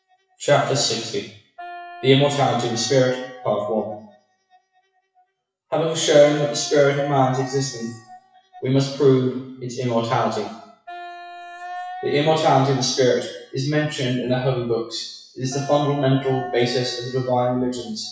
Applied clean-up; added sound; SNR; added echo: classical method WPE with log-MMSE.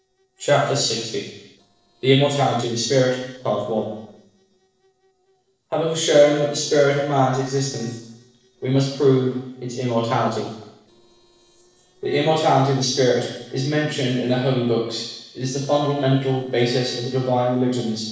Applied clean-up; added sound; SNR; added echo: neural separator model SepFormer DNS4.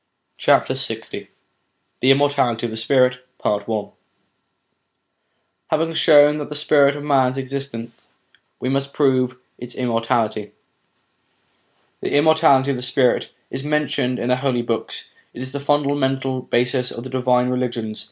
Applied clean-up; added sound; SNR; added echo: none; none; none; none.